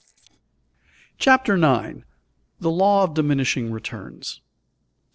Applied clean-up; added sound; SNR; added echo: neural separator model SepFormer DNS4.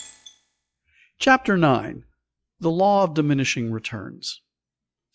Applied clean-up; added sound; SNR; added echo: classical method log-MMSE.